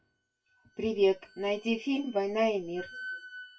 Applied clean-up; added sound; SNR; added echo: classical method WPE with log-MMSE.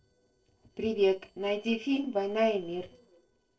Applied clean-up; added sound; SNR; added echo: neural separator model SepFormer DNS4.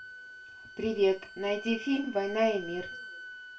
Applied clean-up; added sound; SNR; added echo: none; Wind instrument, woodwind instrument; 13 dB; reverberation time 0.3 s.